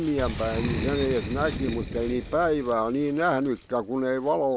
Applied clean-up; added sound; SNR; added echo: none; Chirp, tweet + Boom; 7 dB; none.